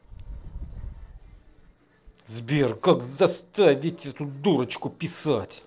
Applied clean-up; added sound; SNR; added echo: neural separator model SepFormer DNS4.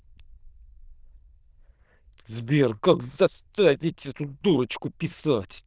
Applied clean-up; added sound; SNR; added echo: neural diffusion model UNIVERSE++.